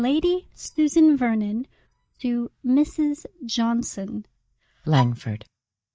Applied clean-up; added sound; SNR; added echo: neural mask model DeepFilterNet 3.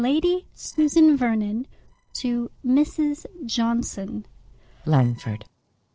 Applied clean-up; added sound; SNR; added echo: neural separator model SepFormer DNS4.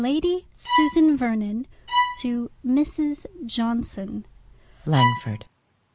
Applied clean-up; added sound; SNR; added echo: none; Bowed string instrument; 2 dB; none.